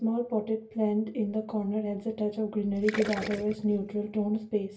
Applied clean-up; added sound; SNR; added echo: none; Gurgling; 10 dB; reverberation time 0.2 s.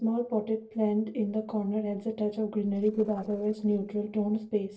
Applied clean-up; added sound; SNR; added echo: neural separator model SepFormer DNS4.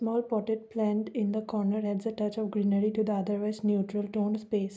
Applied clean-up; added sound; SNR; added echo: none; none; none; none.